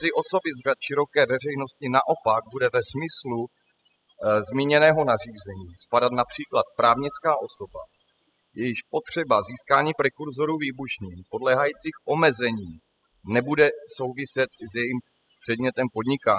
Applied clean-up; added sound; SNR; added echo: classical method spectral subtraction.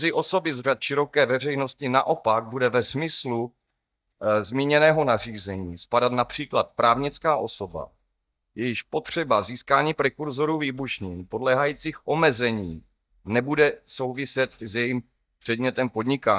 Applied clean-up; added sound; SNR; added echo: neural mask model DeepFilterNet 3.